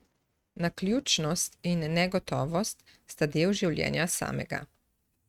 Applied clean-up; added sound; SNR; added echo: neural mask model RNNoise.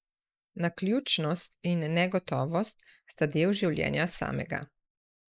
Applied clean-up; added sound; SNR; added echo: neural mask model Resemble Enhance denoiser.